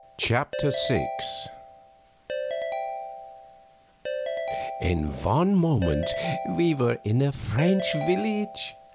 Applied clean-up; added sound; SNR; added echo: none; Ringtone / Keyboard (musical); 7 dB; none.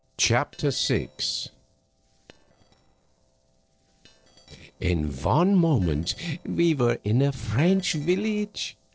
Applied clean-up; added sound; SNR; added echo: neural separator model SepFormer DNS4.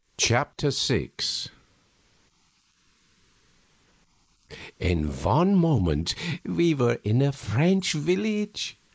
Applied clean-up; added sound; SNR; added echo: neural mask model Resemble Enhance denoiser.